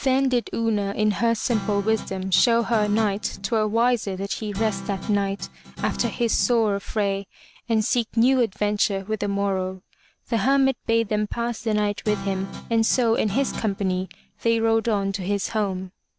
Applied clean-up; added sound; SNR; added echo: none; Guitar; 13 dB; none.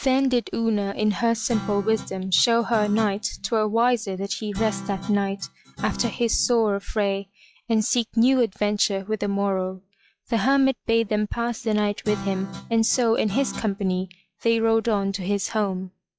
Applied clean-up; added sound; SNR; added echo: classical method log-MMSE.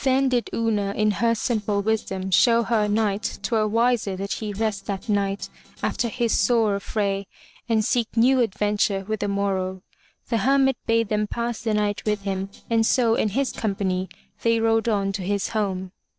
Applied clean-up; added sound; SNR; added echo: neural separator model SepFormer DNS4.